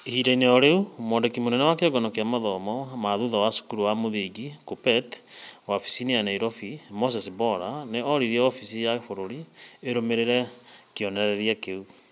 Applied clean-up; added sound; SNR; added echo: none; none; none; none.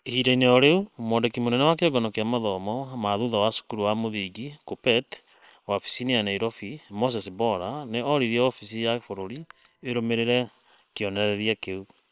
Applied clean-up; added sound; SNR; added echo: neural separator model SepFormer WHAM!.